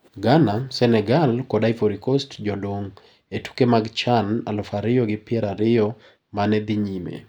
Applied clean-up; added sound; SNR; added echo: none; none; none; none.